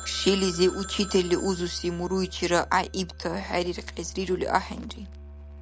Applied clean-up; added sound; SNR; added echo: none; Telephone + Musical instrument; 13 dB; none.